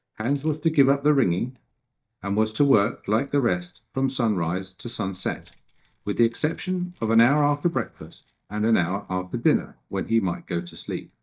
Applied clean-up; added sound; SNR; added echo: neural mask model DeepFilterNet 3.